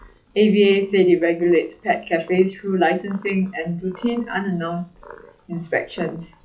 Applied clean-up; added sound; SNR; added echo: classical method log-MMSE.